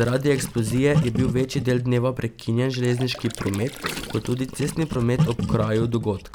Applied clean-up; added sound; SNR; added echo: none; Gurgling; 6 dB; none.